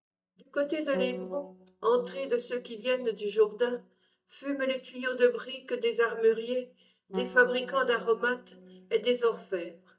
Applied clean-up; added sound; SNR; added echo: neural mask model DeepFilterNet 3.